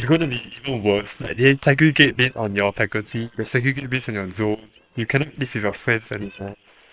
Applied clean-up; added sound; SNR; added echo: neural separator model SepFormer WHAM!.